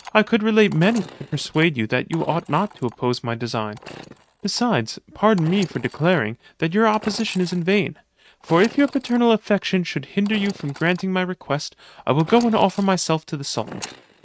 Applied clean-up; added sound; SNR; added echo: neural mask model RNNoise.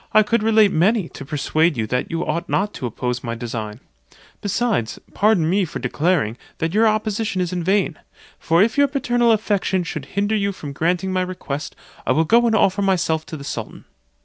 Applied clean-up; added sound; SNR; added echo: none; none; none; none.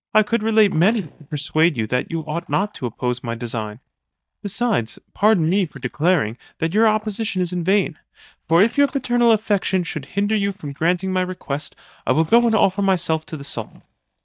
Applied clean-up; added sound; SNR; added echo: neural mask model DeepFilterNet 3.